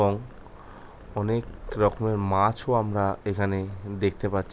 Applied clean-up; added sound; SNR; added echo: none; Purr; 19 dB; none.